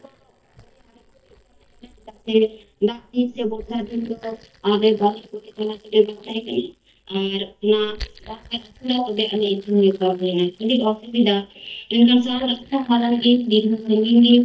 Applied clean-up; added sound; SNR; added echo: neural mask model DeepFilterNet 3.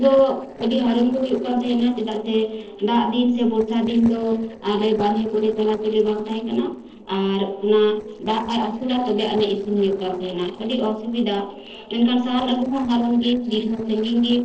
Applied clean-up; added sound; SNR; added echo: neural separator model SepFormer DNS4.